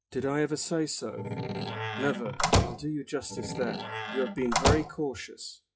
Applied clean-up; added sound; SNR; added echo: classical method WPE with log-MMSE.